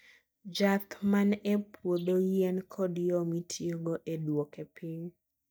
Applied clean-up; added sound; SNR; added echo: neural mask model DeepFilterNet 3.